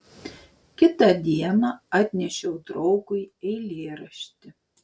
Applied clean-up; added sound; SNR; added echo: none; none; none; none.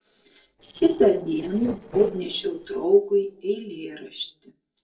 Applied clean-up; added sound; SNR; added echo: neural separator model SepFormer DNS4.